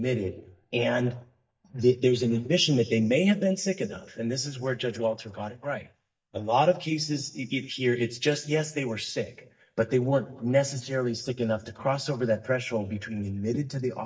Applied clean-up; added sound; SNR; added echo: neural mask model DeepFilterNet 3.